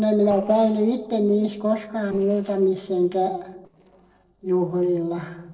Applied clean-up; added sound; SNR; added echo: neural separator model SepFormer DNS4.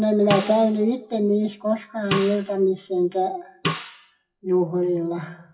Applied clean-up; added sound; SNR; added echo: classical method WPE with log-MMSE.